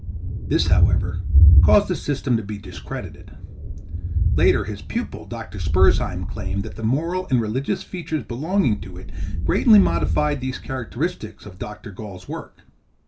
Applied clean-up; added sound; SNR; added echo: none; Thunder; -2 dB; reverberation time 0.2 s.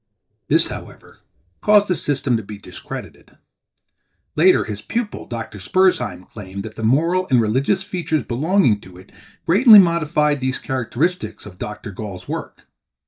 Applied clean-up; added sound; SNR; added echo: neural mask model DeepFilterNet 3.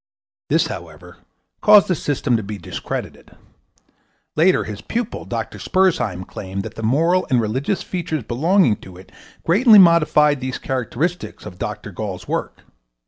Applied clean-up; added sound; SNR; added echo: none; none; none; none.